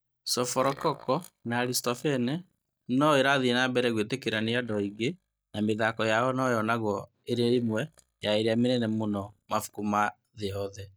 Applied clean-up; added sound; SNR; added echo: neural mask model DeepFilterNet 3.